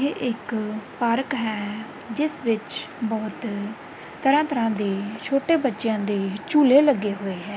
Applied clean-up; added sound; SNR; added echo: none; none; none; none.